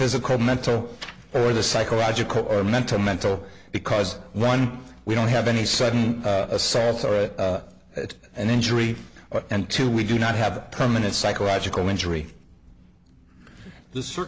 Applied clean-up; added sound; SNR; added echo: none; none; none; none.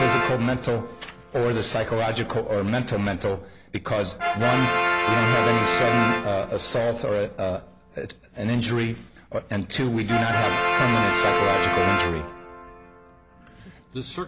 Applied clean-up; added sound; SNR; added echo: none; Brass instrument; 1 dB; none.